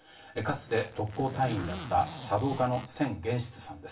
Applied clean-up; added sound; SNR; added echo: none; Zipper (clothing); 11 dB; reverberation time 0.2 s.